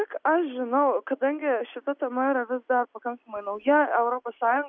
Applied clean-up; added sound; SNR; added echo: none; none; none; none.